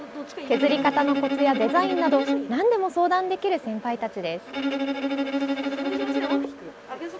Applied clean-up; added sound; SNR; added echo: none; Bowed string instrument; 2 dB; none.